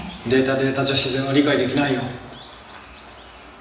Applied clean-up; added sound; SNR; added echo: none; none; none; reverberation time 1.0 s.